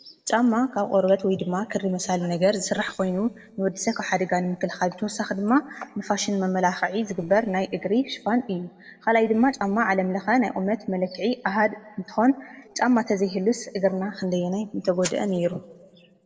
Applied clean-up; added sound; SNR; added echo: neural separator model SepFormer DNS4.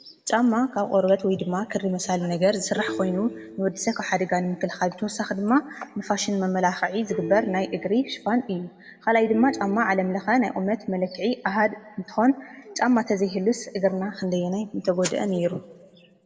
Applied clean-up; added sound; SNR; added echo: none; Telephone; 12 dB; reverberation time 1.0 s.